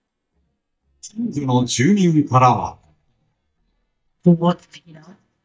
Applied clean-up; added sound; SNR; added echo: neural mask model DeepFilterNet 3.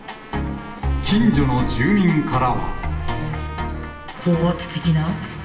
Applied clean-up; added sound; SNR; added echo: none; Trumpet; 18 dB; reverberation time 0.8 s.